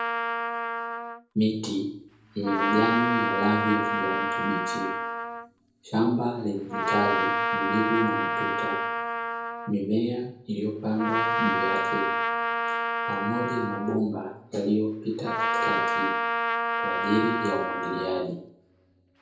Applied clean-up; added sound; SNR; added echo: none; Trumpet; -1 dB; reverberation time 0.7 s.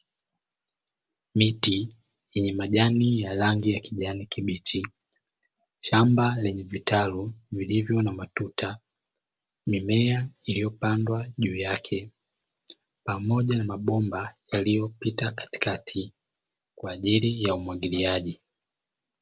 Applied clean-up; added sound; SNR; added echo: none; none; none; none.